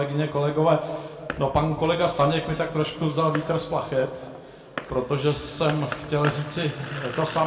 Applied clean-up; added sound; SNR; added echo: none; Fireworks; 15 dB; reverberation time 1.9 s.